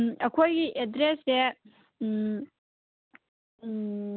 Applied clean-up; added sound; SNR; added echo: none; none; none; none.